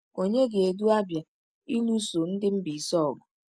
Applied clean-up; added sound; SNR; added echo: none; none; none; none.